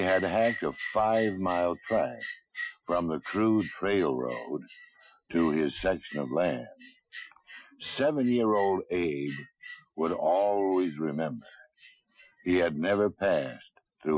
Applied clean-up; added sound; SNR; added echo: classical method Wiener filter.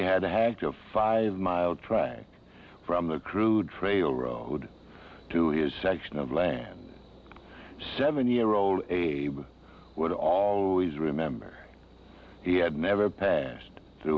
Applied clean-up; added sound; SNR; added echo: none; none; none; none.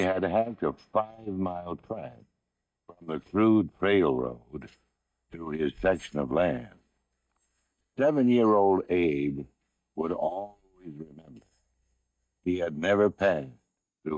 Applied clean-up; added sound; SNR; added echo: neural mask model DeepFilterNet 3.